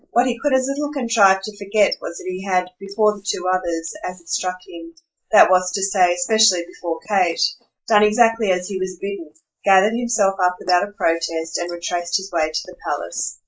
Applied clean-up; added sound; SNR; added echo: neural mask model Resemble Enhance denoiser.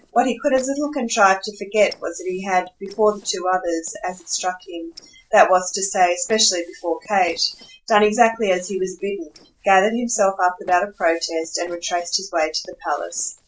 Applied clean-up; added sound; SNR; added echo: neural separator model SepFormer DNS4.